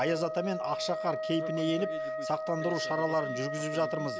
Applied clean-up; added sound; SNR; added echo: none; Wind instrument, woodwind instrument; 3 dB; none.